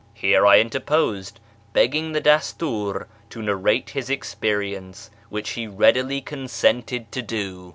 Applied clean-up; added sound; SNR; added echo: none; none; none; none.